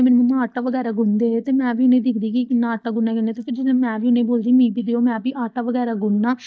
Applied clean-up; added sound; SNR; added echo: neural mask model DeepFilterNet 3.